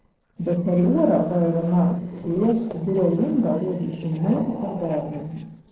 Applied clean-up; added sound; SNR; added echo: neural separator model SepFormer DNS4.